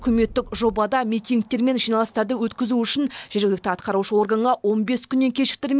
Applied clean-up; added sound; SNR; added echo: none; none; none; none.